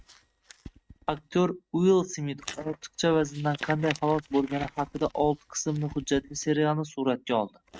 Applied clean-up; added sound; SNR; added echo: neural mask model RNNoise.